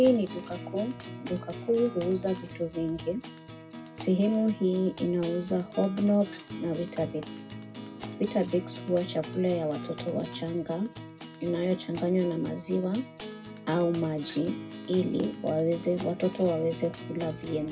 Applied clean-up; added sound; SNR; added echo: none; Acoustic guitar; 11 dB; reverberation time 0.3 s.